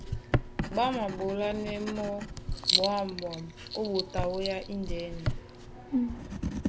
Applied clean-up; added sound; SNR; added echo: none; Writing; 0 dB; none.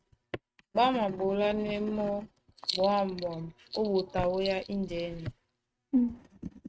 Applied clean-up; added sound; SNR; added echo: neural mask model RNNoise.